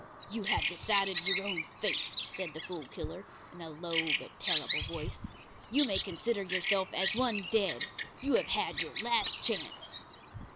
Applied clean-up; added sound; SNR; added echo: none; Bird vocalization, bird call, bird song; -4 dB; none.